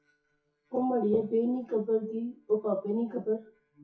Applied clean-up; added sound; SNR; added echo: classical method WPE with log-MMSE.